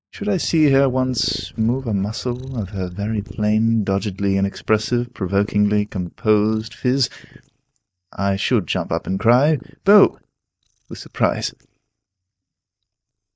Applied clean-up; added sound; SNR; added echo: neural mask model DeepFilterNet 3.